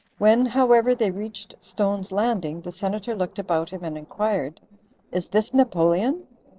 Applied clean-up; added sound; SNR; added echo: neural separator model SepFormer DNS4.